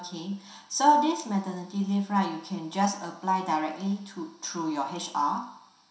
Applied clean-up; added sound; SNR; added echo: none; none; none; reverberation time 0.7 s.